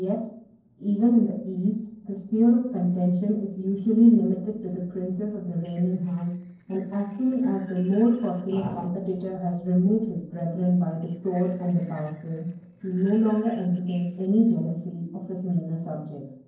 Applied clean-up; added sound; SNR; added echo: neural separator model SepFormer DNS4.